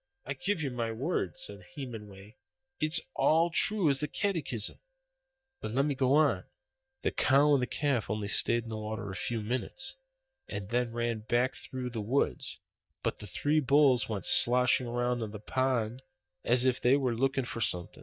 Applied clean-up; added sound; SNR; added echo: neural mask model DeepFilterNet 3.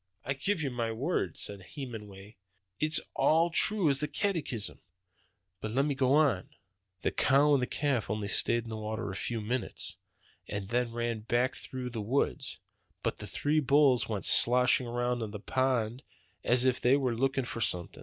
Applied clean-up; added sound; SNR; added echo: none; none; none; none.